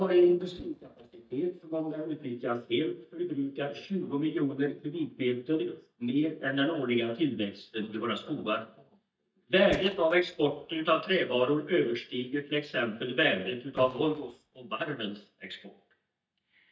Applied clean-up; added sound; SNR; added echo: neural mask model DeepFilterNet 3.